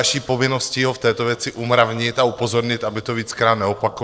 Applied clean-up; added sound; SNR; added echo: neural separator model SepFormer DNS4.